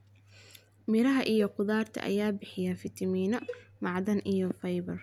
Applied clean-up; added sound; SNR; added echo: none; Cowbell; 18 dB; none.